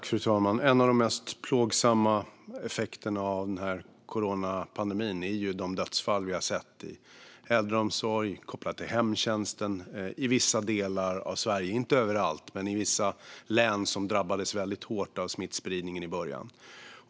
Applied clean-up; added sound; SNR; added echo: none; none; none; none.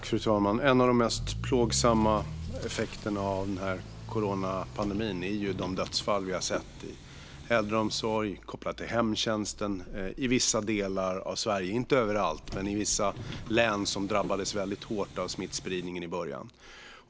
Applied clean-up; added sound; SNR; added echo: none; Subway, metro, underground + Accelerating, revving, vroom / Motor vehicle (road); 12 dB; none.